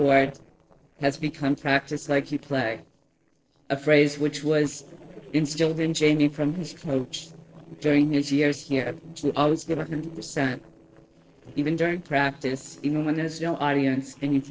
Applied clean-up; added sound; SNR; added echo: neural separator model SepFormer DNS4.